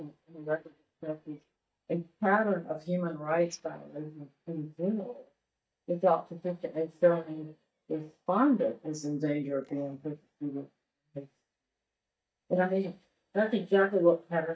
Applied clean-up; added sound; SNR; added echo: neural mask model DeepFilterNet 3.